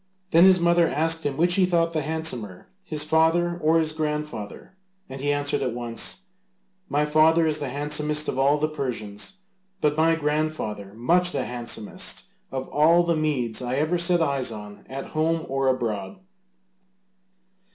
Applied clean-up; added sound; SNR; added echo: none; none; none; none.